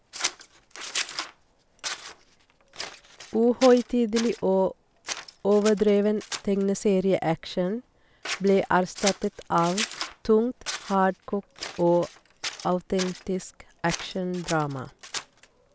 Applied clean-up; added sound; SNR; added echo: none; Scissors; 12 dB; none.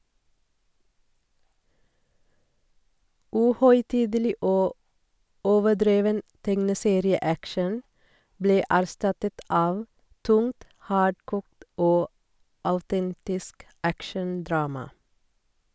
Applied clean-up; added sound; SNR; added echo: none; none; none; none.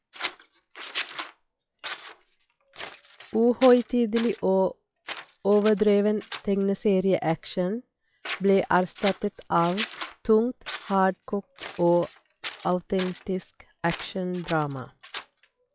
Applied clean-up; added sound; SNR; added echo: classical method log-MMSE.